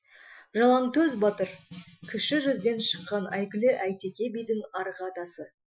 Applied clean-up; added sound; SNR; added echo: classical method Wiener filter.